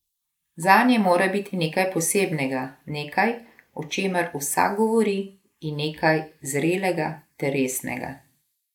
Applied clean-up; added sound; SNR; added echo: neural mask model Resemble Enhance denoiser.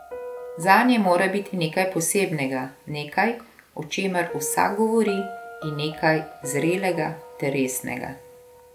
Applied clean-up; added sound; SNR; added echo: none; Piano; 15 dB; none.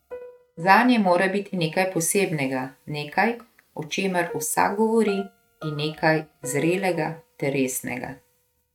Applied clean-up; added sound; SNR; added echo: neural mask model RNNoise.